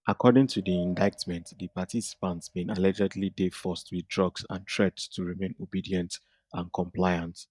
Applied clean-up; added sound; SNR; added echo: neural mask model DeepFilterNet 3.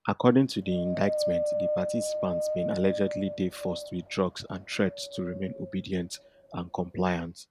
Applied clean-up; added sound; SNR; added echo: none; Wind; 5 dB; none.